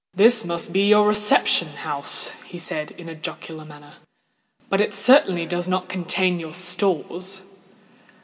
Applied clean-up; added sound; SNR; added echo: none; none; none; none.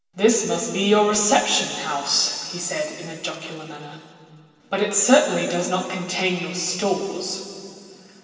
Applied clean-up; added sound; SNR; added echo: none; none; none; reverberation time 2.6 s.